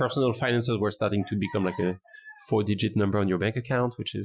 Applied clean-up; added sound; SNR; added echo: classical method Wiener filter.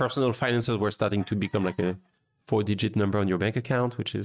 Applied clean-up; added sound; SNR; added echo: neural mask model RNNoise.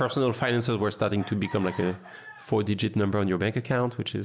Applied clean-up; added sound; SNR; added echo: none; Chicken, rooster; 20 dB; none.